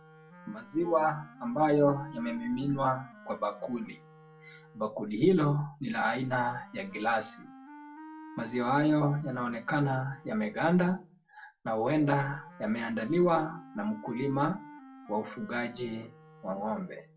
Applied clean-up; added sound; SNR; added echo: none; Wind instrument, woodwind instrument; 20 dB; reverberation time 0.2 s.